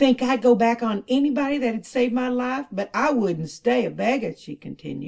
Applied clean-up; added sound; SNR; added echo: none; none; none; reverberation time 0.2 s.